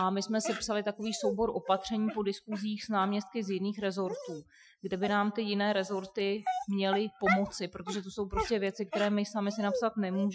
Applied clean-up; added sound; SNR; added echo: classical method Wiener filter.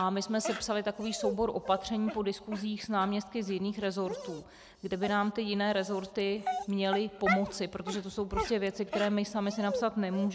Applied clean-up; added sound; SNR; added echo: none; Dog; 8 dB; none.